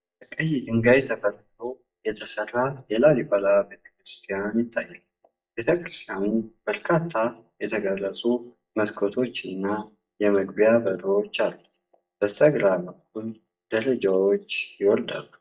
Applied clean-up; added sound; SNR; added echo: neural mask model DeepFilterNet 3.